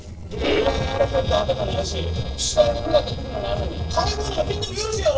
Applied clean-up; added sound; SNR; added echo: neural separator model SepFormer DNS4.